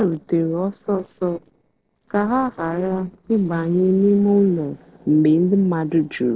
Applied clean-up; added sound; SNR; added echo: neural separator model SepFormer DNS4.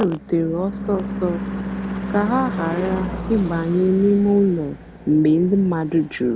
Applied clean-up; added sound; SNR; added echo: none; Car passing by / Engine / Truck; 9 dB; none.